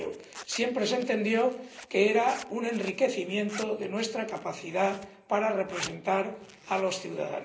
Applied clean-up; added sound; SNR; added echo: none; Zipper (clothing); 17 dB; reverberation time 0.5 s.